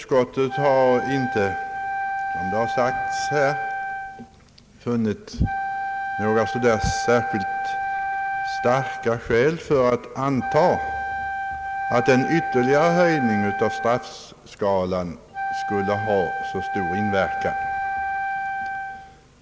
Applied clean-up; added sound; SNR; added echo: none; Wind instrument, woodwind instrument; 4 dB; none.